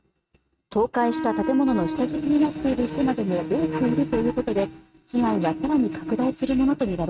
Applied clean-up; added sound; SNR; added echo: neural mask model RNNoise.